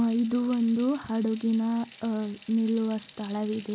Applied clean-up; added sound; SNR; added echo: none; Chime + Sink (filling or washing) / Water tap, faucet; 14 dB; none.